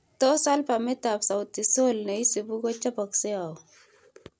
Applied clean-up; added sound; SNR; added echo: none; none; none; none.